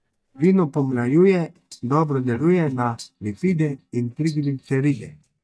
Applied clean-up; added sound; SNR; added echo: neural mask model DeepFilterNet 3.